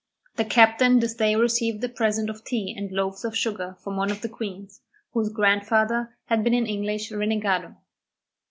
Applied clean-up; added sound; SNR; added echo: none; none; none; none.